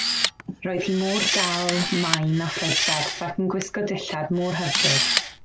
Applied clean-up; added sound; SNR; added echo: none; Camera + Engine; 0 dB; none.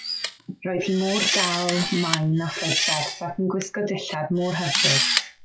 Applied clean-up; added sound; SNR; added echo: classical method log-MMSE.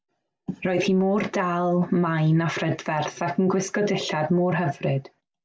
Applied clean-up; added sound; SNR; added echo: none; none; none; none.